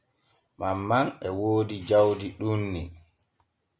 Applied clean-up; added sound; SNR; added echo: none; none; none; none.